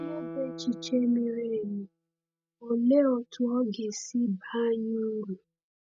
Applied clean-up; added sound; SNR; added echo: neural mask model RNNoise.